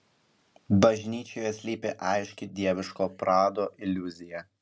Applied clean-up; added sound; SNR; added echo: none; none; none; none.